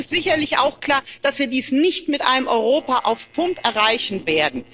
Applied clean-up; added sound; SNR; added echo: neural separator model SepFormer DNS4.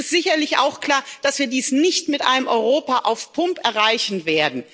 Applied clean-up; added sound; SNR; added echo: none; none; none; none.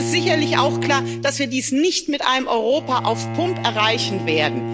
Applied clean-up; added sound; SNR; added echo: none; Bowed string instrument; 6 dB; none.